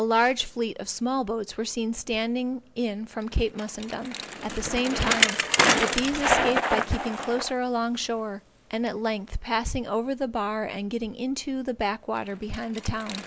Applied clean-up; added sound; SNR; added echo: none; Bicycle; 3 dB; none.